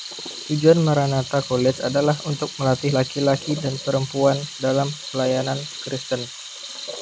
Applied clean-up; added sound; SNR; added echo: none; Sink (filling or washing) / Water tap, faucet; 12 dB; none.